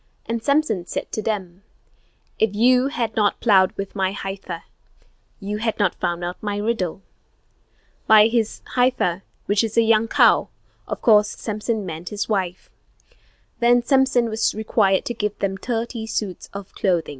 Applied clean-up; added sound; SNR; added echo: none; none; none; none.